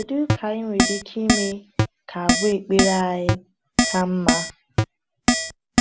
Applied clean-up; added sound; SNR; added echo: none; Keyboard (musical); -2 dB; none.